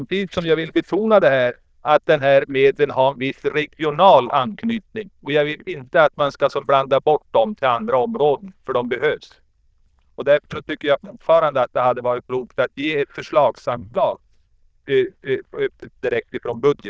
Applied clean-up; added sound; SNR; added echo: neural diffusion model UNIVERSE++.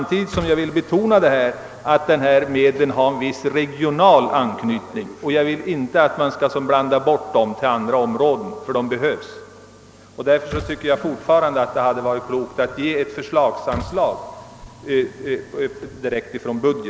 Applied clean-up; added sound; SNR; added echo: none; Car; 19 dB; none.